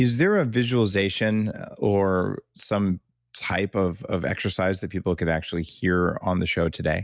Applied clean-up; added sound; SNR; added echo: none; none; none; none.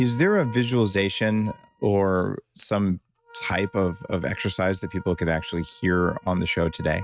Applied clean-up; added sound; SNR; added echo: neural mask model RNNoise.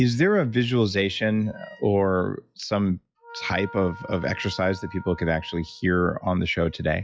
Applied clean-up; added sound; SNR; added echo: classical method log-MMSE.